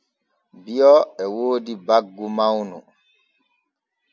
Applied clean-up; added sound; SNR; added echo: none; none; none; none.